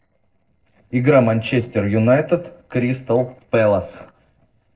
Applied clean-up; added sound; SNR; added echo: neural separator model SepFormer DNS4.